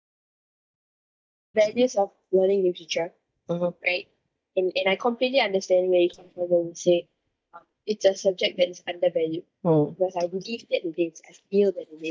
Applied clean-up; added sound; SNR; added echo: neural mask model DeepFilterNet 3.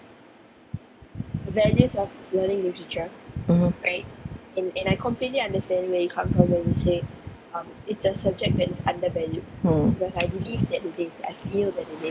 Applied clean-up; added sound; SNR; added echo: none; none; none; none.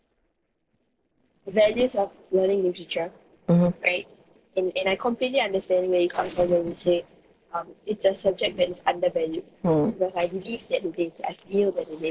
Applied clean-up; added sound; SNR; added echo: neural separator model SepFormer DNS4.